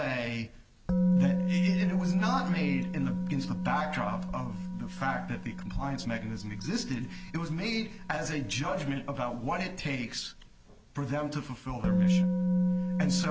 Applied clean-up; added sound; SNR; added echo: none; Musical instrument; -2 dB; none.